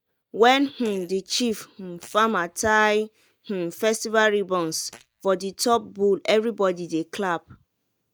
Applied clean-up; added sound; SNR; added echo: neural mask model DeepFilterNet 3.